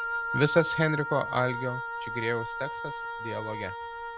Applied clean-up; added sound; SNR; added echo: none; Wind instrument, woodwind instrument; 4 dB; none.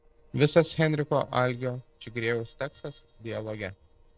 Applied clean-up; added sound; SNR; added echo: neural separator model SepFormer DNS4.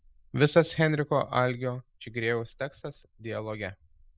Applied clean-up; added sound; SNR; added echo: neural mask model Resemble Enhance denoiser.